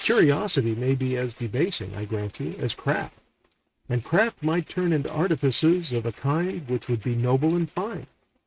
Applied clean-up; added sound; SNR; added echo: neural mask model RNNoise.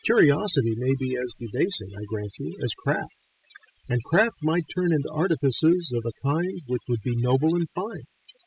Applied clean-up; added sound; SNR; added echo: classical method spectral subtraction.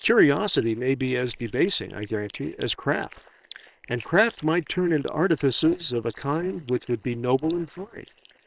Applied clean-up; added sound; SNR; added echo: neural separator model SepFormer WHAM!.